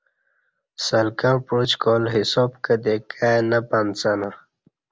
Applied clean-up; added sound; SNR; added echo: none; none; none; none.